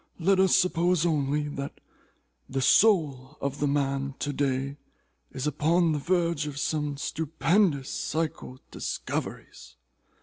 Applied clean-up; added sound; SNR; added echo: none; none; none; none.